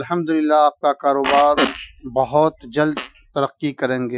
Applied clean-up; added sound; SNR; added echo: classical method Wiener filter.